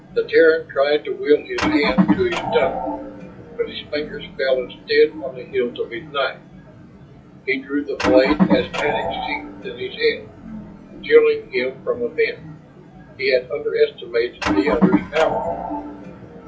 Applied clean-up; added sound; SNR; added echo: classical method WPE with log-MMSE.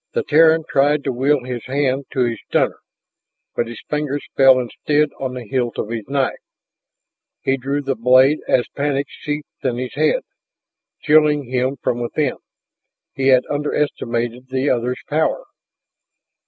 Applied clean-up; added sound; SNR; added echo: none; none; none; none.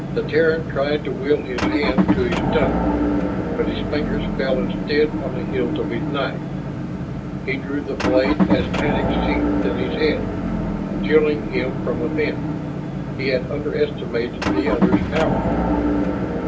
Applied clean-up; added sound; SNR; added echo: none; Motor vehicle (road) / Engine; -2 dB; reverberation time 0.2 s.